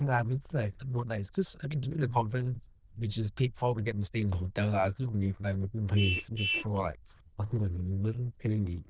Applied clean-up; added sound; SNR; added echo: neural diffusion model UNIVERSE++.